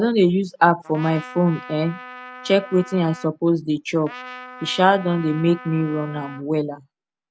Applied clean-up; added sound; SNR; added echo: none; Trumpet; 17 dB; none.